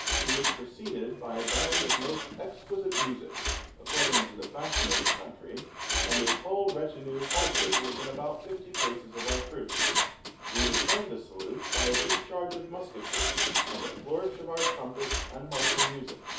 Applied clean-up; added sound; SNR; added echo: none; Mechanisms; -4 dB; reverberation time 0.5 s.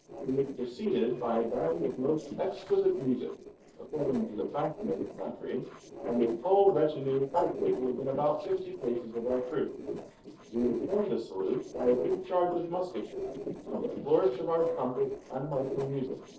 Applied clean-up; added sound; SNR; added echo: neural separator model SepFormer DNS4.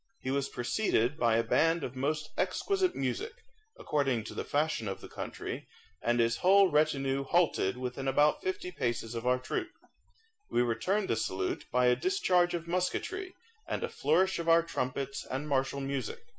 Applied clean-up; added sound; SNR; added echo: none; none; none; none.